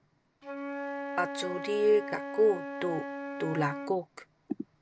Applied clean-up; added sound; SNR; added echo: none; Wind instrument, woodwind instrument; 7 dB; none.